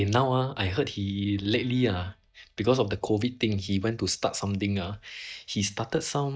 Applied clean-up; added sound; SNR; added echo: neural mask model DeepFilterNet 3.